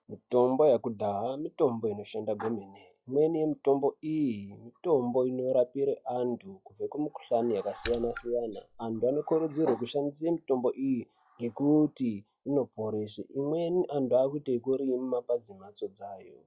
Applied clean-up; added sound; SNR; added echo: classical method log-MMSE.